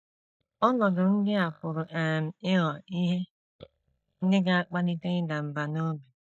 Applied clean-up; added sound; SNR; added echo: neural mask model DeepFilterNet 3.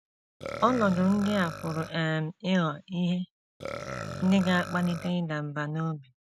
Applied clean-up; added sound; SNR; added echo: none; Burping, eructation; 12 dB; none.